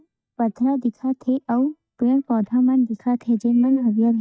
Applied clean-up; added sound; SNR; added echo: neural mask model DeepFilterNet 3.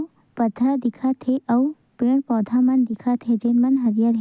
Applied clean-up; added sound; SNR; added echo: none; none; none; none.